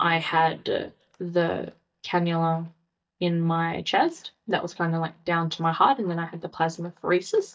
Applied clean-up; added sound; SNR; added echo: neural mask model DeepFilterNet 3.